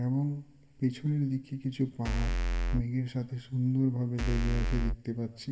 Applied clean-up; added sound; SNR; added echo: none; Bass drum / Keyboard (musical); -3 dB; reverberation time 1.3 s.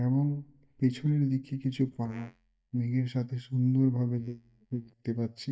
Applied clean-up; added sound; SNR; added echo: neural mask model DeepFilterNet 3.